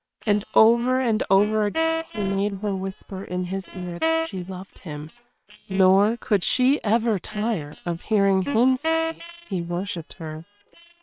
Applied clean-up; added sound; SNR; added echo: neural separator model SepFormer WHAM!.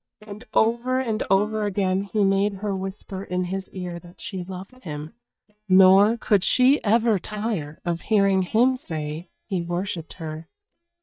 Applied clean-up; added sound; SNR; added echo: neural mask model DeepFilterNet 3.